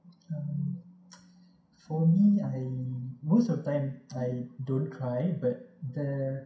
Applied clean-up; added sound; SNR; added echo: none; none; none; reverberation time 0.5 s.